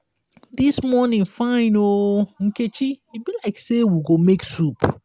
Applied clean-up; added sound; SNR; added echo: none; none; none; none.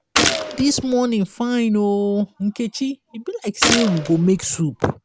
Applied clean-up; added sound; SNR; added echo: none; Gunshot, gunfire; 3 dB; none.